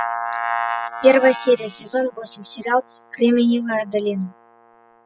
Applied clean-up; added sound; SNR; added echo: classical method spectral subtraction.